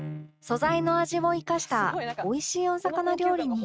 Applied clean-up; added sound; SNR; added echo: neural mask model RNNoise.